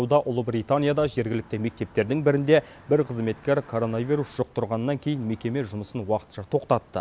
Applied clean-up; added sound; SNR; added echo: none; none; none; none.